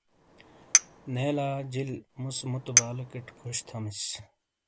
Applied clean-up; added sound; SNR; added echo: none; Chink, clink; -3 dB; none.